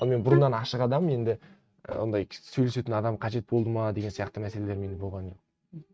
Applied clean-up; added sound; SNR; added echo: neural mask model RNNoise.